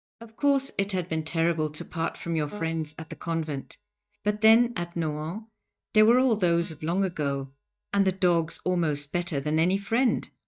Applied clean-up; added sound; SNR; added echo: neural mask model DeepFilterNet 3.